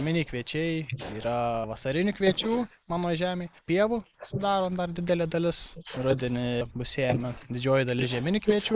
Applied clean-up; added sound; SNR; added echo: neural mask model Resemble Enhance denoiser.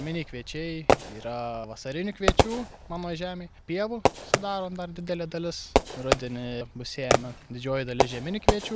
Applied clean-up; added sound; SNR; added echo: none; Fireworks; -4 dB; none.